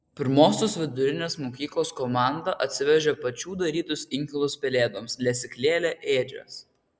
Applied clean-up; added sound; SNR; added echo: none; none; none; none.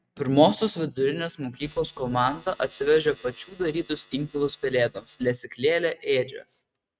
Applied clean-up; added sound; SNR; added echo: neural mask model RNNoise.